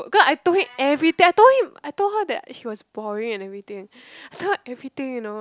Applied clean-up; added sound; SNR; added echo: none; none; none; none.